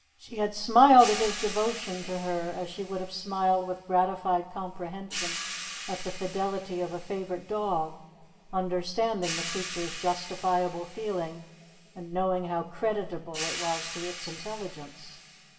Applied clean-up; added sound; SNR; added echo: none; Hi-hat; 12 dB; reverberation time 1.6 s.